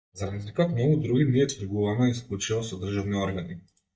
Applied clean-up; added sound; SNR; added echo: neural mask model DeepFilterNet 3.